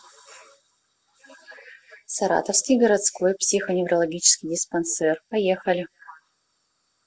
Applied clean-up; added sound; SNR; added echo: none; none; none; none.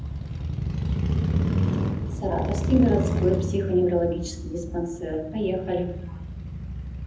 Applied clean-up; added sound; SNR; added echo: none; Motorcycle / Crow; 0 dB; reverberation time 0.8 s.